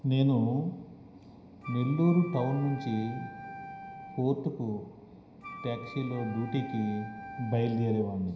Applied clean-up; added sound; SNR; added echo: none; Wind instrument, woodwind instrument; 14 dB; reverberation time 0.9 s.